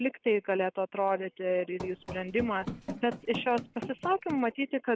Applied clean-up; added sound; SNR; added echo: none; Run; 11 dB; none.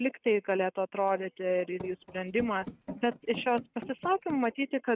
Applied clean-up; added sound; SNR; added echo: neural mask model RNNoise.